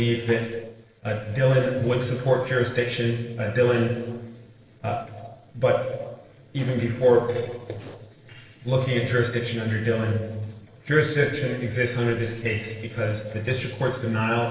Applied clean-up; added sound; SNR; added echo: neural separator model SepFormer DNS4.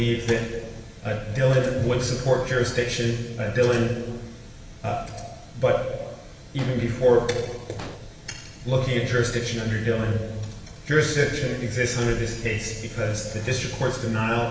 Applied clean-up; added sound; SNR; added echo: none; Explosion; 19 dB; reverberation time 1.3 s.